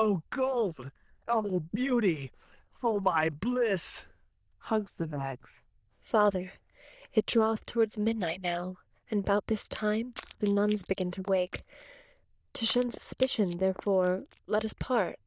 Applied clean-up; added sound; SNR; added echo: neural diffusion model UNIVERSE++.